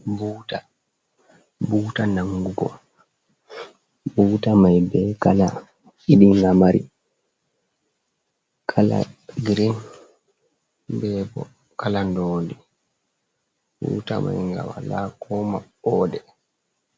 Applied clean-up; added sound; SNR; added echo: none; none; none; none.